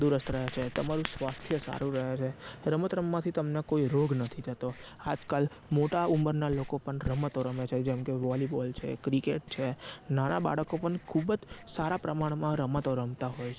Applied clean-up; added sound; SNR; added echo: none; Writing; 16 dB; none.